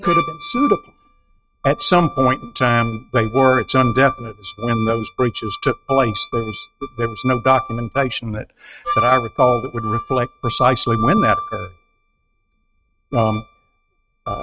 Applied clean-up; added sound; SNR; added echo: neural mask model RNNoise.